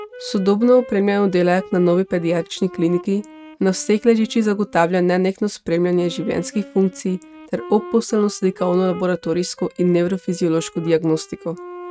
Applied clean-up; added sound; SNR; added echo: neural mask model RNNoise.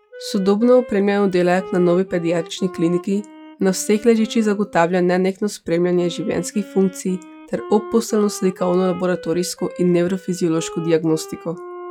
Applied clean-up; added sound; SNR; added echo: classical method log-MMSE.